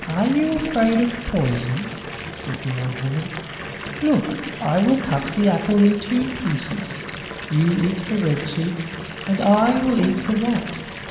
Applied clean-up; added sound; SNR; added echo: none; Fill (with liquid) / Bathtub (filling or washing) / Water tap, faucet; 10 dB; reverberation time 1.2 s.